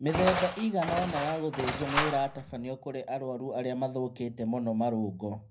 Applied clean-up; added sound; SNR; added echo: none; Engine; 3 dB; reverberation time 0.4 s.